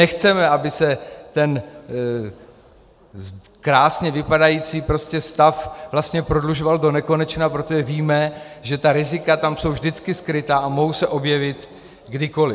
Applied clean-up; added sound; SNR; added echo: none; none; none; none.